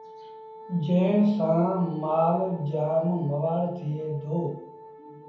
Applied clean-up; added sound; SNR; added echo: none; Wind instrument, woodwind instrument; 19 dB; reverberation time 0.7 s.